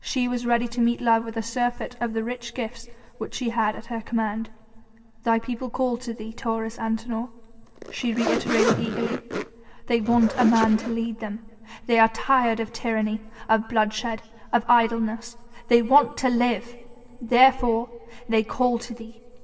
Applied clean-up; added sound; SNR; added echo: none; Zipper (clothing); 5 dB; reverberation time 2.4 s.